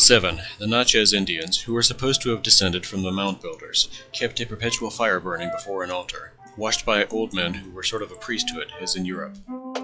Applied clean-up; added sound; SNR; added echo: classical method log-MMSE.